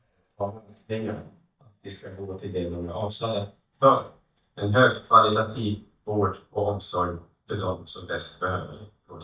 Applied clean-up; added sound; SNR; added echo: neural mask model DeepFilterNet 3.